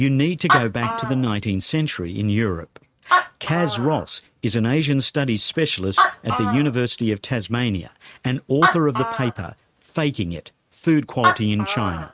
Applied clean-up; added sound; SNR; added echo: neural mask model RNNoise.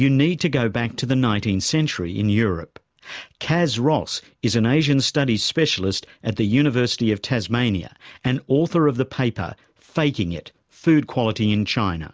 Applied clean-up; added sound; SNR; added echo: none; none; none; none.